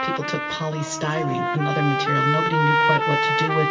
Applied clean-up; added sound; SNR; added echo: none; Trumpet; -2 dB; reverberation time 1.9 s.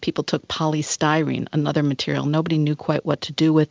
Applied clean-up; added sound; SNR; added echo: none; none; none; none.